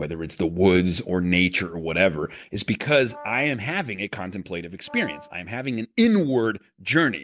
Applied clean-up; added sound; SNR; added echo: none; Brass instrument; 19 dB; none.